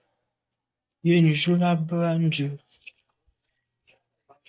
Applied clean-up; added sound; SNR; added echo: neural mask model DeepFilterNet 3.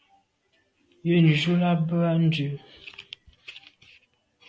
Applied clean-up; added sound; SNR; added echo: none; none; none; none.